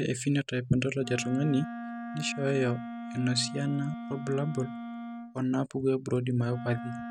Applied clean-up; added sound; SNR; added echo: none; Wind instrument, woodwind instrument; 10 dB; none.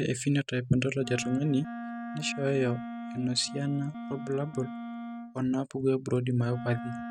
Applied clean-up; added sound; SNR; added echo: neural mask model RNNoise.